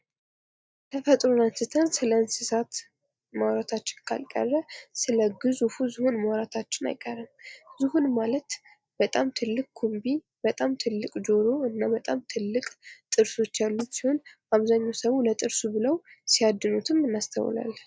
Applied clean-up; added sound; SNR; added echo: neural mask model DeepFilterNet 3.